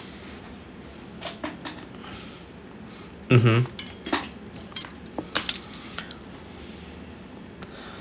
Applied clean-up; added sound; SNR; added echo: none; Cutlery, silverware; 5 dB; none.